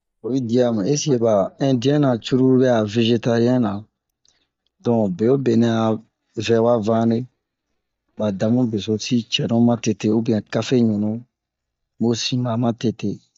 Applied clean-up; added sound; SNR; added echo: neural mask model DeepFilterNet 3.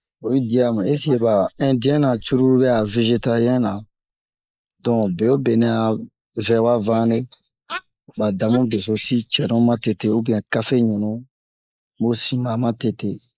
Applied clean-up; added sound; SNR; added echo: neural mask model Resemble Enhance denoiser.